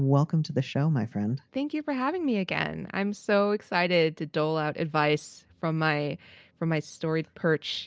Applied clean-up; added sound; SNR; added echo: none; none; none; none.